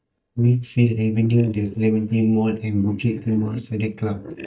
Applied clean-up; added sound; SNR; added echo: neural mask model DeepFilterNet 3.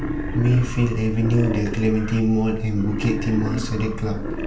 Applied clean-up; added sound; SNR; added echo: none; Wild animals; 9 dB; reverberation time 0.4 s.